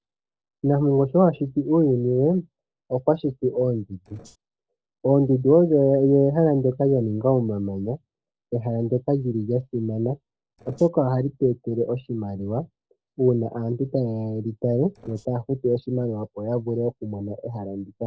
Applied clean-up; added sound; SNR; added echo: neural separator model SepFormer DNS4.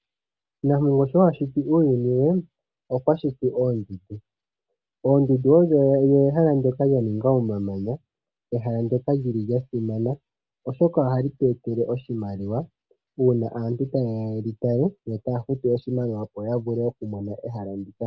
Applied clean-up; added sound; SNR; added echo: none; none; none; none.